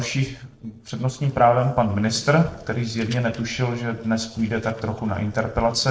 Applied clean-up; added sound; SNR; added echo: neural separator model SepFormer DNS4.